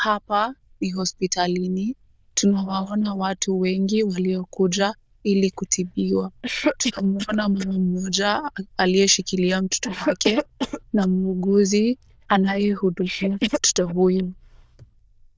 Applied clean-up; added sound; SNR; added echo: neural diffusion model UNIVERSE++.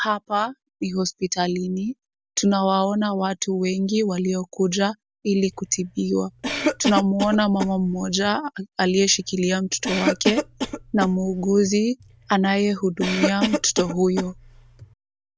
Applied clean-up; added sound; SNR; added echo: none; Cough; 6 dB; none.